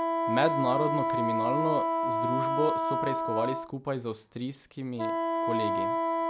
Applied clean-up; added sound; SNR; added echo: none; Wind instrument, woodwind instrument; -3 dB; none.